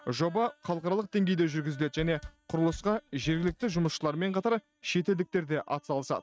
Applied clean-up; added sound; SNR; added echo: neural mask model RNNoise.